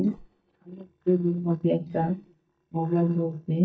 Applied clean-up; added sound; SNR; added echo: neural mask model DeepFilterNet 3.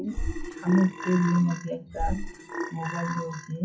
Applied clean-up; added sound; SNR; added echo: classical method WPE with log-MMSE.